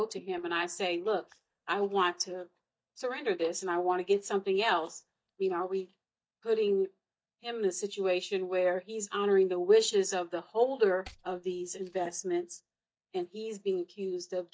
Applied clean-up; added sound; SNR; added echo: neural mask model DeepFilterNet 3.